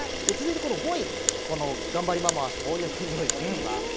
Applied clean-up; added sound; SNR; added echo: none; Camera; 0 dB; none.